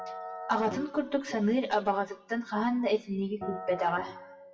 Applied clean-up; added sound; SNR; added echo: classical method WPE with log-MMSE.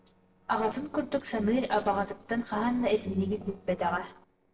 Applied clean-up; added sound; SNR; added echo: neural separator model SepFormer DNS4.